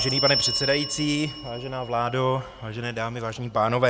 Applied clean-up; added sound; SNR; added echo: none; Bell; 6 dB; none.